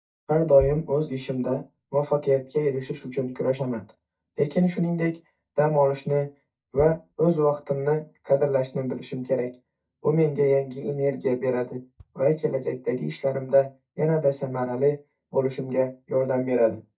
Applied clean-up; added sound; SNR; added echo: neural mask model DeepFilterNet 3.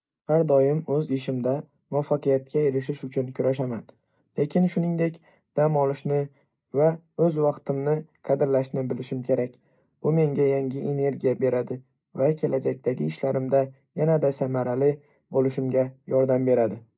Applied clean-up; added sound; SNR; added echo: none; none; none; none.